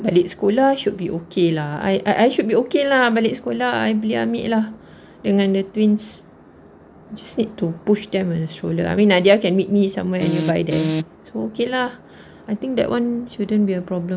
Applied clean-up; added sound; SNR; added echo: none; none; none; none.